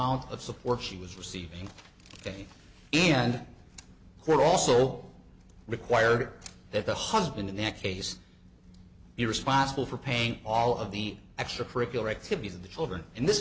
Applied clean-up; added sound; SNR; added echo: none; none; none; none.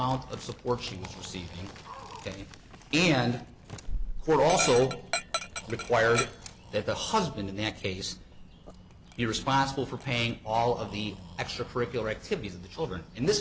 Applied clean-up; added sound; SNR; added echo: none; Dog + Breathing; 10 dB; none.